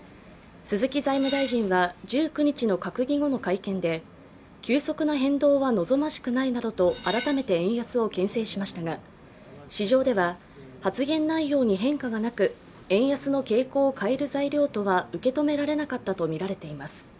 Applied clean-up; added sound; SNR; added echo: none; Cutlery, silverware; 13 dB; none.